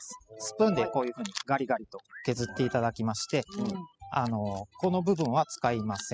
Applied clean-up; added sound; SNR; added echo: classical method spectral subtraction.